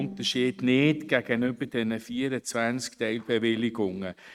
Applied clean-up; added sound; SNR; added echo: neural mask model RNNoise.